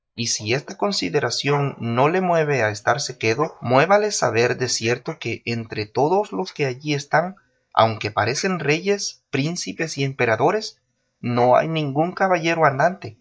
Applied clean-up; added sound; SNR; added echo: neural mask model DeepFilterNet 3.